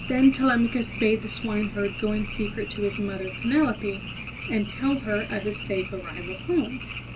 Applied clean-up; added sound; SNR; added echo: none; Frog; 11 dB; reverberation time 0.2 s.